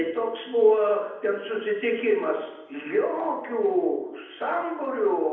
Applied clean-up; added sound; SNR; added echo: none; none; none; reverberation time 0.9 s.